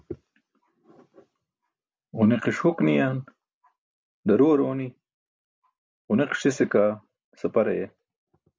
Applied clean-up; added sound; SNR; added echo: none; none; none; none.